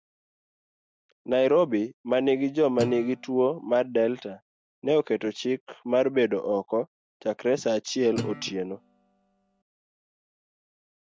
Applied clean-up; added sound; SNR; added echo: none; Guitar; 12 dB; none.